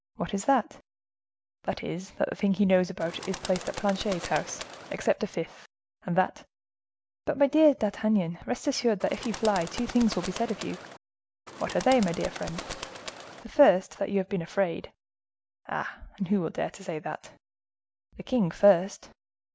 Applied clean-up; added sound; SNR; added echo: none; Bird; 11 dB; none.